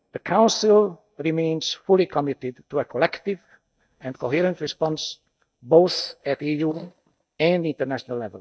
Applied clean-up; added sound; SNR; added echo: neural mask model DeepFilterNet 3.